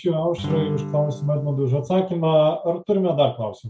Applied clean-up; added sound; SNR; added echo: none; Acoustic guitar / Strum; 8 dB; none.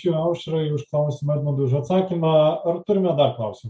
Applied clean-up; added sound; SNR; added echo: none; none; none; none.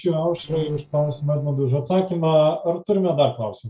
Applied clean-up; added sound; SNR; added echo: neural separator model SepFormer DNS4.